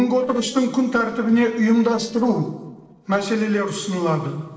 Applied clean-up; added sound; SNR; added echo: neural separator model SepFormer DNS4.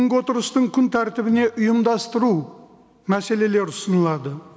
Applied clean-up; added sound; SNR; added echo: none; none; none; none.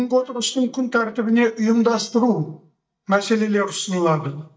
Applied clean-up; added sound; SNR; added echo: neural mask model DeepFilterNet 3.